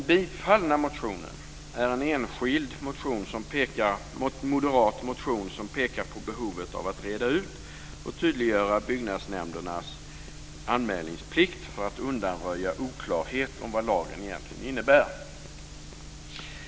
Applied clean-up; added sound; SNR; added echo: none; none; none; none.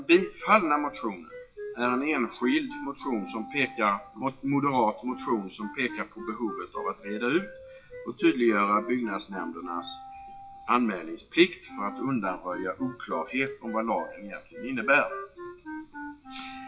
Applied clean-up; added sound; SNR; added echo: classical method WPE with log-MMSE.